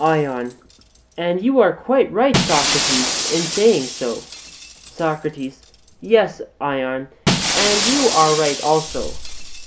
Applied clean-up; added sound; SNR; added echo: none; Shatter; 4 dB; none.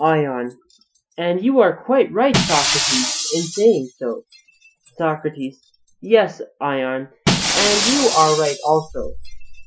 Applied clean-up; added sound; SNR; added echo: classical method Wiener filter.